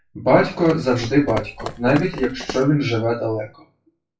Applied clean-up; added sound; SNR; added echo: classical method WPE with log-MMSE.